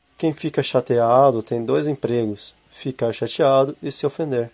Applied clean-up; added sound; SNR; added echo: none; none; none; none.